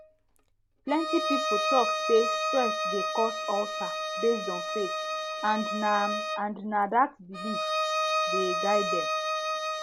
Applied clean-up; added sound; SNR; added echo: none; Bowed string instrument; 0 dB; none.